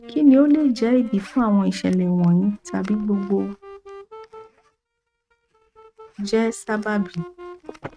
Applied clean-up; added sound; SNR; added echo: neural mask model RNNoise.